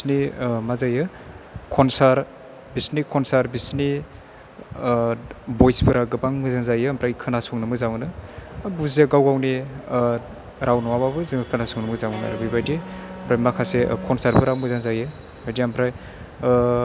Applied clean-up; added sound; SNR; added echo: none; Electric guitar; 12 dB; none.